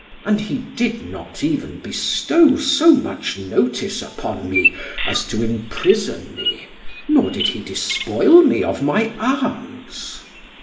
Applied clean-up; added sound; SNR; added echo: none; Bird vocalization, bird call, bird song; 11 dB; reverberation time 1.1 s.